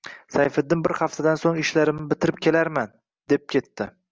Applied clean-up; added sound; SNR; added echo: none; none; none; none.